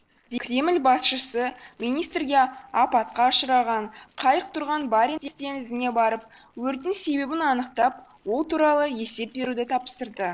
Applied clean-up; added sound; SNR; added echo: neural separator model SepFormer DNS4.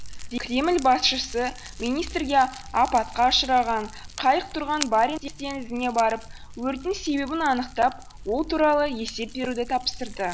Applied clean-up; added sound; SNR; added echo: none; Fire; 14 dB; none.